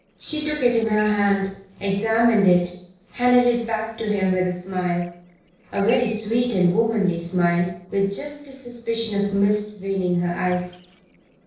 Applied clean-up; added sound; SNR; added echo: neural separator model SepFormer DNS4.